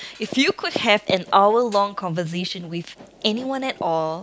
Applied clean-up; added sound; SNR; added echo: none; none; none; none.